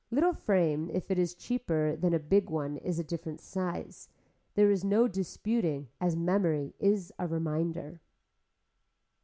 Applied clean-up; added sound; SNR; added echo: none; none; none; none.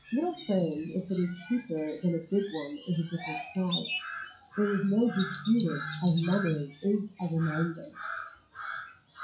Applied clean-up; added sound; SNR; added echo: classical method WPE with log-MMSE.